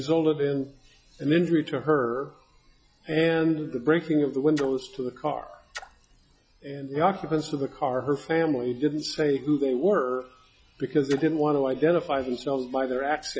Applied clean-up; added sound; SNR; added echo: classical method log-MMSE.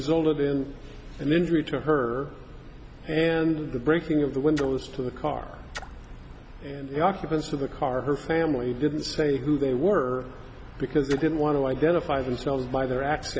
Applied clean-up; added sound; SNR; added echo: none; Splash, splatter; 20 dB; none.